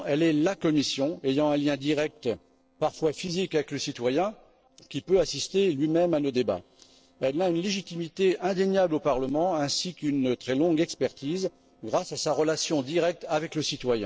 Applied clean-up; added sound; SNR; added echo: neural separator model SepFormer DNS4.